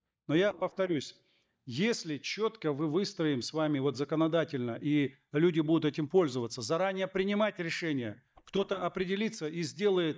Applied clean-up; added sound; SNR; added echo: neural mask model DeepFilterNet 3.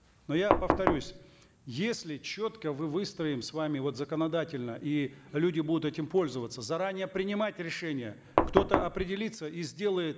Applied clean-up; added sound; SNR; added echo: none; Knock; -4 dB; none.